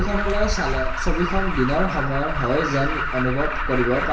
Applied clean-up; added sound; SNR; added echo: none; Alarm; 0 dB; reverberation time 1.1 s.